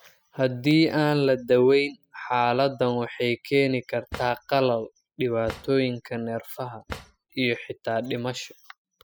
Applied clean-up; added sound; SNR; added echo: classical method spectral subtraction.